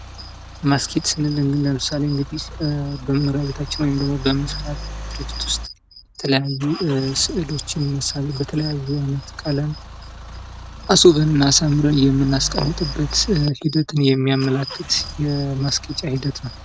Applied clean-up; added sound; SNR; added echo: none; Idling / Engine starting / Accelerating, revving, vroom / Car; 13 dB; none.